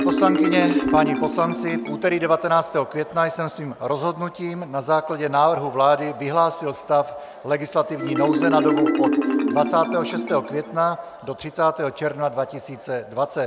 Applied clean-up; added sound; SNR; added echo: none; Marimba, xylophone; 4 dB; none.